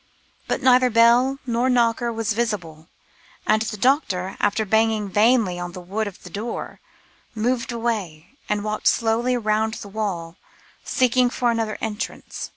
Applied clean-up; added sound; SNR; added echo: none; none; none; none.